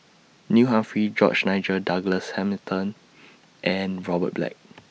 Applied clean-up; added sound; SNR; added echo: none; none; none; none.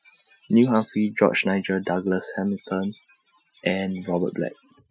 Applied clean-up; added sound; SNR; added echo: classical method Wiener filter.